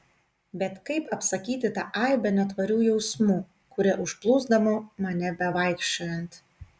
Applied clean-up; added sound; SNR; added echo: none; none; none; none.